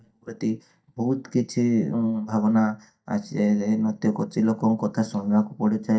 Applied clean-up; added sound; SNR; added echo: neural mask model DeepFilterNet 3.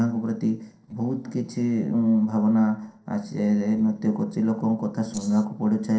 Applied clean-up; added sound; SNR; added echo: neural separator model SepFormer DNS4.